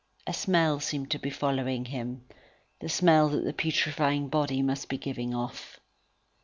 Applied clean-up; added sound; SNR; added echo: none; none; none; none.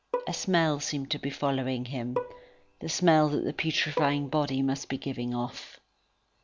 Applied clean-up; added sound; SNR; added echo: none; Bowed string instrument; 10 dB; none.